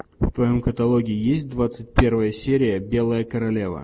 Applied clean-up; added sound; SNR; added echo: none; none; none; none.